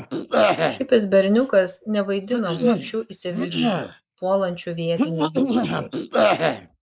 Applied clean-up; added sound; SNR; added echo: neural mask model Resemble Enhance denoiser.